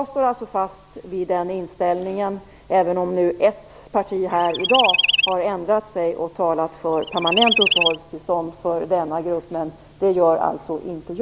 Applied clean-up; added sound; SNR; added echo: none; Chirp, tweet; -1 dB; none.